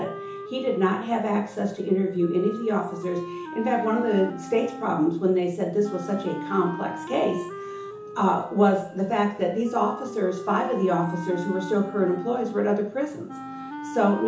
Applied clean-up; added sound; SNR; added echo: none; Wind instrument, woodwind instrument; 12 dB; reverberation time 0.8 s.